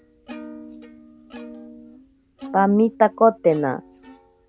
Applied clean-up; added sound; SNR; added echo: none; Plucked string instrument; 18 dB; none.